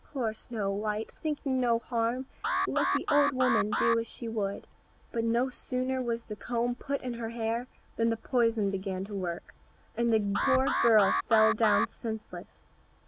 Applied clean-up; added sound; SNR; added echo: none; Alarm; 0 dB; none.